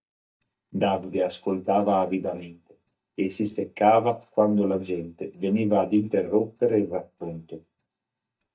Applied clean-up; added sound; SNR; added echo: neural mask model DeepFilterNet 3.